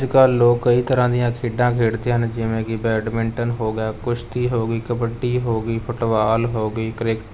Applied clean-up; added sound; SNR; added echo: none; none; none; none.